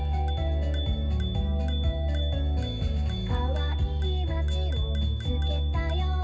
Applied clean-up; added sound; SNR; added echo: none; Bicycle bell; 18 dB; reverberation time 0.4 s.